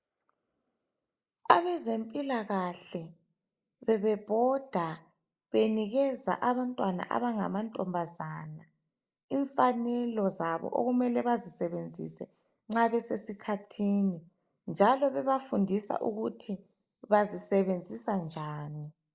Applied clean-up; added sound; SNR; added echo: neural mask model Resemble Enhance denoiser.